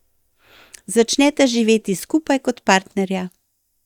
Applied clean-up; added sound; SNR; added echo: neural mask model DeepFilterNet 3.